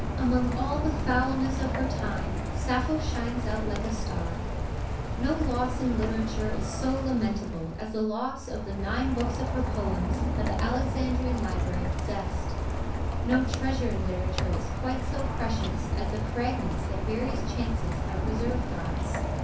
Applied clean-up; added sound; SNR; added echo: none; Rain; -2 dB; reverberation time 0.6 s.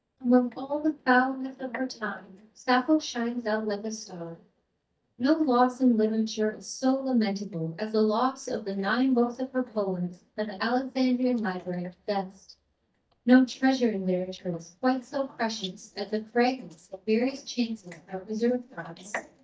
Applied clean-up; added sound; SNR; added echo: neural mask model DeepFilterNet 3.